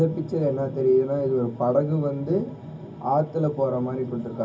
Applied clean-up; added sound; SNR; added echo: none; none; none; reverberation time 0.4 s.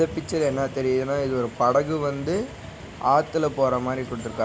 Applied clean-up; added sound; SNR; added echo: none; none; none; none.